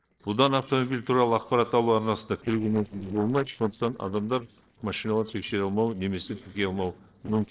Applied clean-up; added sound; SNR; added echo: neural separator model SepFormer DNS4.